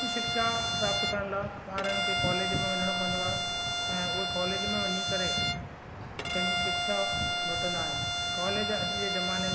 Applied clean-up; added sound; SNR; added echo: none; Bowed string instrument; -2 dB; none.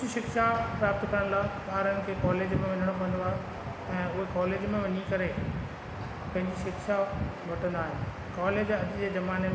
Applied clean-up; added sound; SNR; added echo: none; none; none; none.